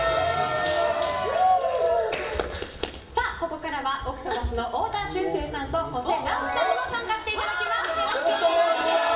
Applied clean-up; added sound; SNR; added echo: none; none; none; reverberation time 0.7 s.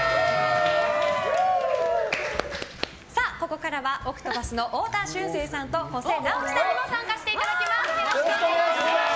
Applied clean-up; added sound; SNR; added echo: none; none; none; none.